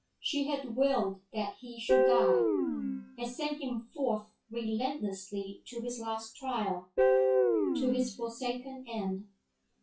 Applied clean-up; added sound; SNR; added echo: classical method WPE with log-MMSE.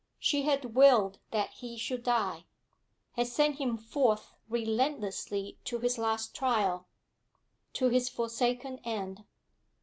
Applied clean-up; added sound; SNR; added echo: none; none; none; none.